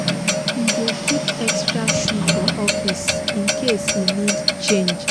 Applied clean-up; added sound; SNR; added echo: none; Clock; -4 dB; none.